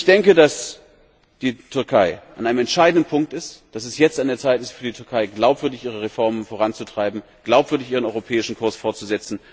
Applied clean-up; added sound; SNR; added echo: none; none; none; none.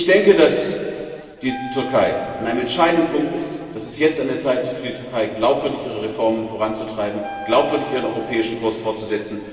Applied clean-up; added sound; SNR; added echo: none; Wind instrument, woodwind instrument; 14 dB; reverberation time 2.5 s.